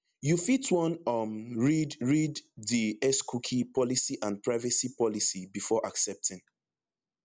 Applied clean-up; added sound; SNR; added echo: none; none; none; none.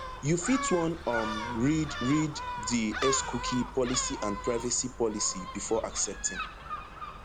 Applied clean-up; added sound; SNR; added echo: none; Gull, seagull; 7 dB; none.